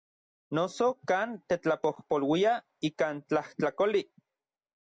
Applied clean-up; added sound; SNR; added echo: none; none; none; none.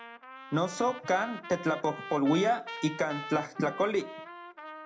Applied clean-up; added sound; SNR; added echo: none; Trumpet; 13 dB; reverberation time 0.3 s.